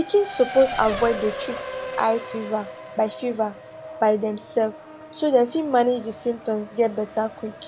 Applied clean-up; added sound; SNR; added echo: none; Race car, auto racing; 11 dB; none.